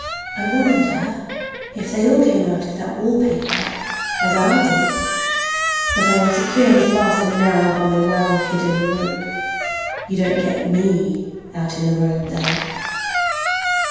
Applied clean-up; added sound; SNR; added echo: none; Squeak; 4 dB; reverberation time 1.2 s.